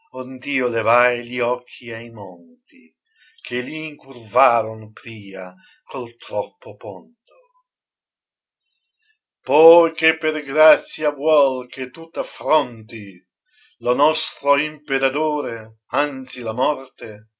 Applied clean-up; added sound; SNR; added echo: none; none; none; none.